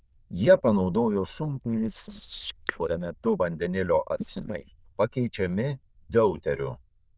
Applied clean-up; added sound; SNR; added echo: neural diffusion model UNIVERSE++.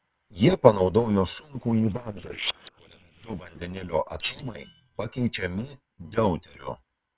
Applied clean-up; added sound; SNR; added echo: neural separator model SepFormer WHAM!.